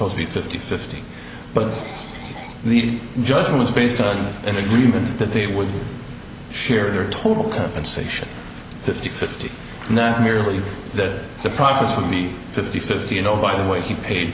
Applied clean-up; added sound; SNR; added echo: none; Cough; 17 dB; none.